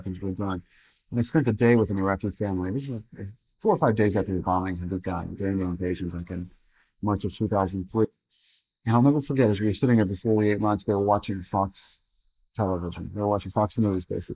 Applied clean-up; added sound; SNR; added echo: neural mask model Resemble Enhance denoiser.